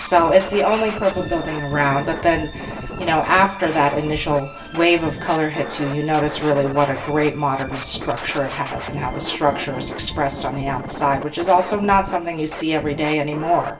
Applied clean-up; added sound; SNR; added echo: none; Scratching (performance technique); 12 dB; reverberation time 0.2 s.